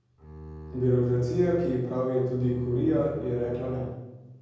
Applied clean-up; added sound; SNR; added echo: none; Bowed string instrument; 16 dB; reverberation time 1.3 s.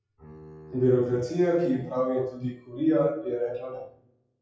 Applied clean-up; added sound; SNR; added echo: classical method WPE with log-MMSE.